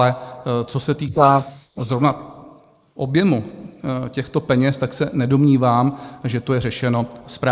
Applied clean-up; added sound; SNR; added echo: neural mask model Resemble Enhance denoiser.